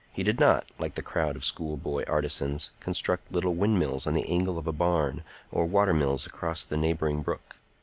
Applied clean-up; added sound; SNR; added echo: none; none; none; none.